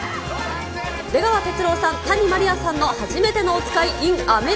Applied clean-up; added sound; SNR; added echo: none; none; none; none.